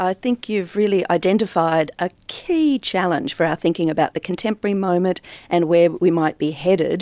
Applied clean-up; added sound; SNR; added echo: none; none; none; none.